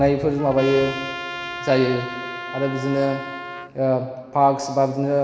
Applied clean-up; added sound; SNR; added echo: none; Trumpet; 11 dB; reverberation time 2.4 s.